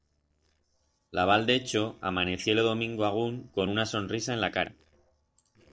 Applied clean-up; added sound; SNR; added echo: neural separator model SepFormer DNS4.